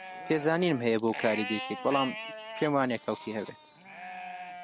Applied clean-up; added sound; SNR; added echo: none; Livestock, farm animals, working animals; 10 dB; none.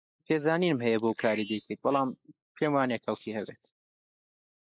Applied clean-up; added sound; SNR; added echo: neural mask model Resemble Enhance denoiser.